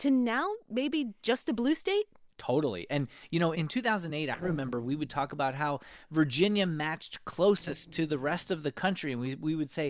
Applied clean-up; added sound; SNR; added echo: neural separator model SepFormer DNS4.